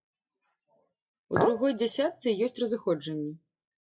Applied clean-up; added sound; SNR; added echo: classical method log-MMSE.